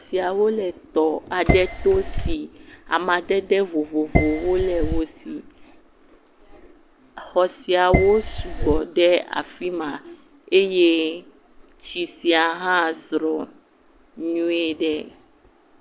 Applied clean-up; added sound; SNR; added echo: none; Dishes, pots, and pans; 0 dB; none.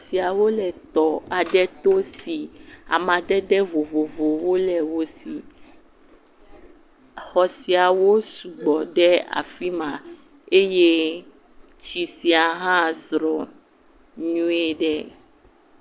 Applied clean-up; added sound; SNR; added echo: none; none; none; none.